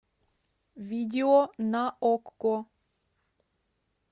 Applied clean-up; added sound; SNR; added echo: none; none; none; none.